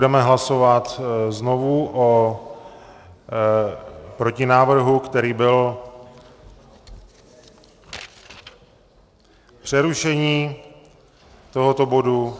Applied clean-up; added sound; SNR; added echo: none; none; none; none.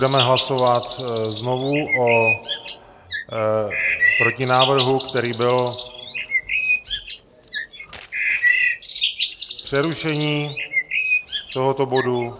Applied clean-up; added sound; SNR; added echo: none; Bird; 1 dB; none.